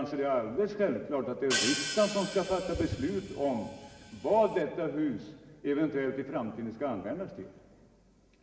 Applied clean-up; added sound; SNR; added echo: none; Hi-hat; 6 dB; reverberation time 2.6 s.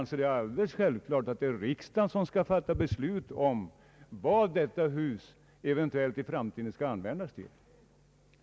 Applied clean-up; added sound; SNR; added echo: none; none; none; none.